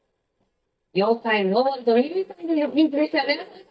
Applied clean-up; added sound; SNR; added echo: neural mask model DeepFilterNet 3.